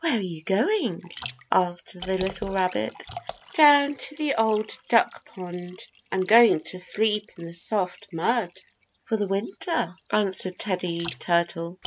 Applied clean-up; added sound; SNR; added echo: none; Liquid; 19 dB; none.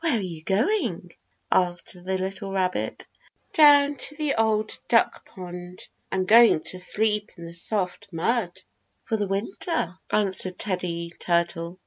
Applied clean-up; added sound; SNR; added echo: none; none; none; none.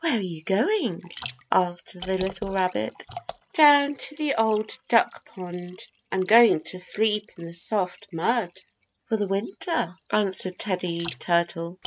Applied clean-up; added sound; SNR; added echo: neural mask model RNNoise.